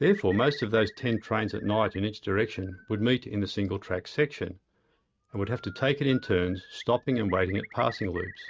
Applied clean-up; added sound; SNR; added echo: neural mask model RNNoise.